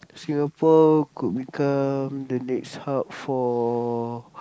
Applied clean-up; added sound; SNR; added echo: neural mask model Resemble Enhance denoiser.